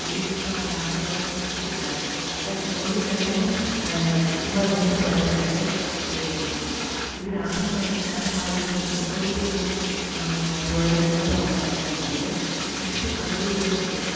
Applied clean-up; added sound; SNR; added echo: none; Bathtub (filling or washing); 3 dB; reverberation time 2.1 s.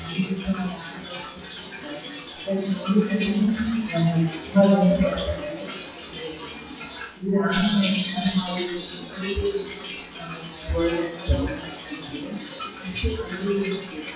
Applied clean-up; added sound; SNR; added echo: classical method WPE with log-MMSE.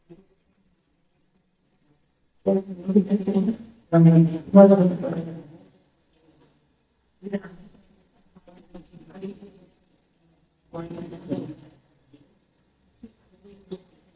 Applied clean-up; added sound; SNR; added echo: neural mask model DeepFilterNet 3.